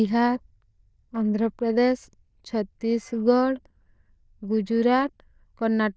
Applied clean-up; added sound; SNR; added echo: neural diffusion model UNIVERSE++.